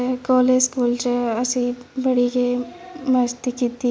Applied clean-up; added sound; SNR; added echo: none; none; none; none.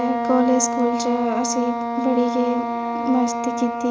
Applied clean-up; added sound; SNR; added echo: none; Wind instrument, woodwind instrument; 2 dB; none.